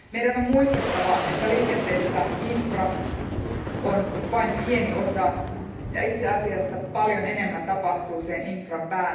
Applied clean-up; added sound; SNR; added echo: none; Boom; 5 dB; reverberation time 0.9 s.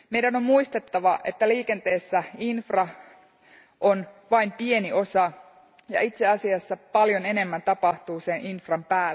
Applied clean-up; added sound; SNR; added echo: none; none; none; none.